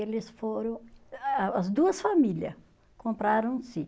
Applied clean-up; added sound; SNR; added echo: none; none; none; none.